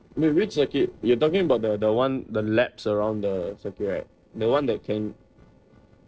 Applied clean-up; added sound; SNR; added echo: neural separator model SepFormer DNS4.